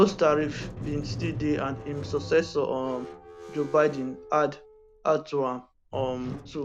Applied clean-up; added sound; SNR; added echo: none; Squeak; 12 dB; none.